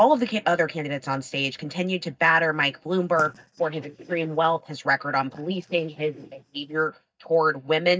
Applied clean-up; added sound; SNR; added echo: neural mask model DeepFilterNet 3.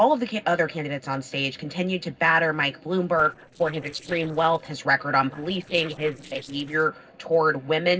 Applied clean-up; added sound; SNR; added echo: neural separator model SepFormer DNS4.